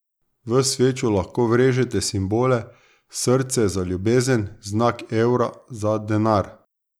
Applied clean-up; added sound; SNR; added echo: none; none; none; none.